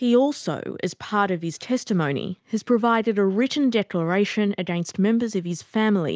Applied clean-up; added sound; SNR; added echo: none; none; none; none.